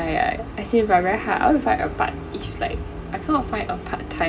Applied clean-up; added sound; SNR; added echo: none; none; none; reverberation time 0.9 s.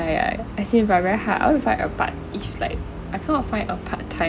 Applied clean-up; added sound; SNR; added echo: none; none; none; none.